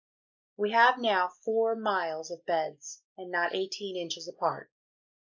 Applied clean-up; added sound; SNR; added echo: neural mask model Resemble Enhance denoiser.